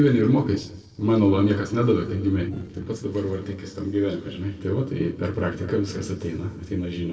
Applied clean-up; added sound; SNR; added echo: neural separator model SepFormer DNS4.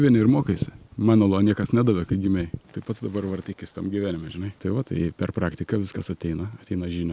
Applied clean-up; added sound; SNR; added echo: none; none; none; none.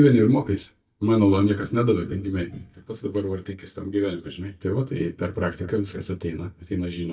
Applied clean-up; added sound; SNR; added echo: neural mask model DeepFilterNet 3.